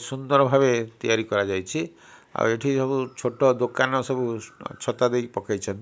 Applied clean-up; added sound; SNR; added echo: none; none; none; none.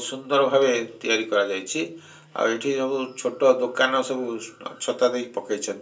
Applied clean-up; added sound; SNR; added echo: none; none; none; reverberation time 0.2 s.